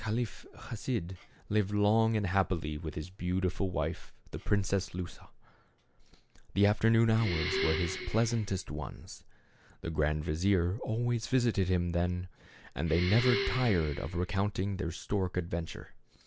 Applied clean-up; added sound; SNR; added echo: none; Breathing; 7 dB; none.